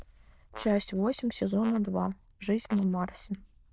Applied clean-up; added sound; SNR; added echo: neural diffusion model UNIVERSE++.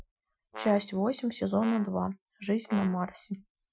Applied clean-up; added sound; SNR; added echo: classical method Wiener filter.